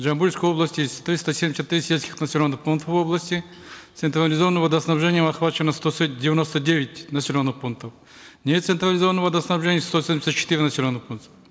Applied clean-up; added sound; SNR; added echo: none; none; none; none.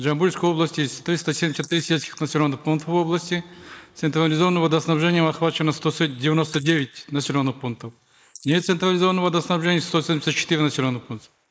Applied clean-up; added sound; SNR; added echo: neural mask model Resemble Enhance denoiser.